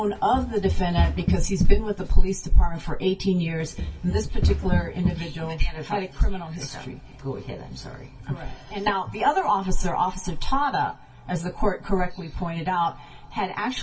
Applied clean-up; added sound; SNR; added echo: none; Run; 4 dB; reverberation time 0.1 s.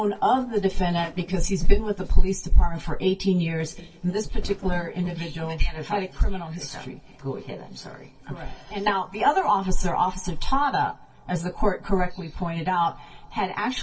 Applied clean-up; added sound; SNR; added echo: neural separator model SepFormer DNS4.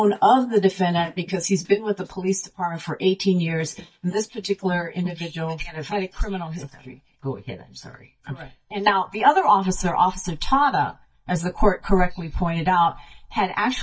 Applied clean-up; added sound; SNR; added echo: neural mask model DeepFilterNet 3.